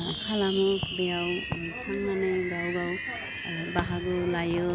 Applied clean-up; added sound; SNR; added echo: none; Fireworks; 6 dB; none.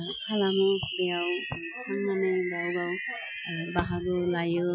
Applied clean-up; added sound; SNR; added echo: classical method Wiener filter.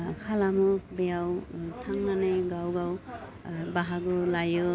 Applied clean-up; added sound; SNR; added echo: none; none; none; none.